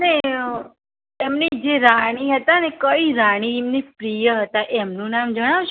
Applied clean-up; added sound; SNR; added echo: none; none; none; none.